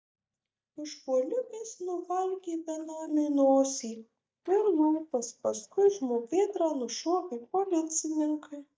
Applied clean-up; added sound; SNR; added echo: neural mask model DeepFilterNet 3.